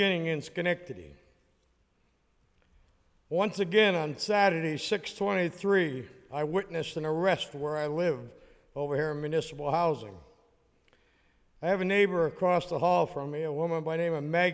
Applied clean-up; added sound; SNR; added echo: none; none; none; none.